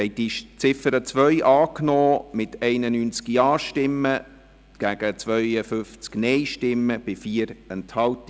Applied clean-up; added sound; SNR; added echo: none; none; none; none.